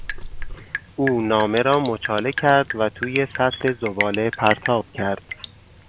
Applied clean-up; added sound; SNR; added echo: none; Drip; 9 dB; none.